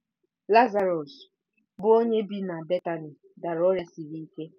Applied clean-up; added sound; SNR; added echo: none; none; none; none.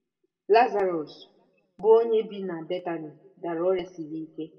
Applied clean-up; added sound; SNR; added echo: none; none; none; reverberation time 0.5 s.